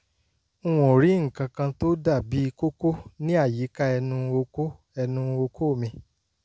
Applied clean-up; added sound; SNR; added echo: none; none; none; none.